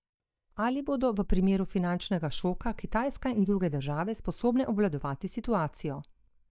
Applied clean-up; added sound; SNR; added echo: neural mask model DeepFilterNet 3.